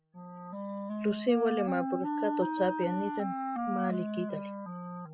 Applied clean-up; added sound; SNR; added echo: classical method spectral subtraction.